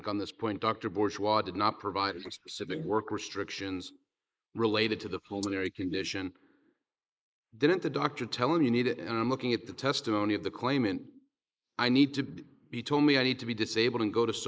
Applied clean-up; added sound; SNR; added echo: neural mask model Resemble Enhance denoiser.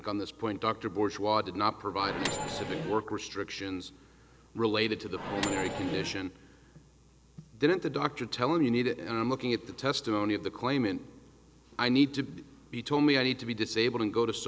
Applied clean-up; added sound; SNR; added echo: none; Microwave oven; 5 dB; none.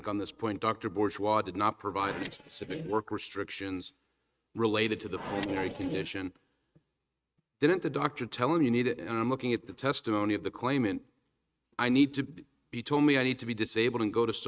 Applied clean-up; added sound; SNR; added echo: neural mask model RNNoise.